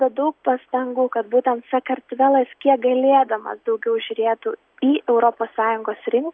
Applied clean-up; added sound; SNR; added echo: none; none; none; none.